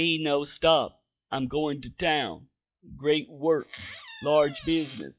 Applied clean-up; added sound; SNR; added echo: classical method log-MMSE.